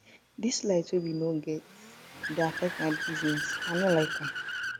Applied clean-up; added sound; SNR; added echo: none; Accelerating, revving, vroom / Car; 6 dB; none.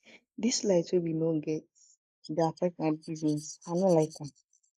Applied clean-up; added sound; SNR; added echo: neural mask model Resemble Enhance denoiser.